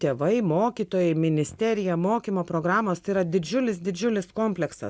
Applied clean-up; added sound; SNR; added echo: none; none; none; none.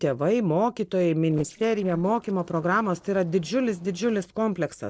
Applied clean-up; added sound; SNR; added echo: neural separator model SepFormer DNS4.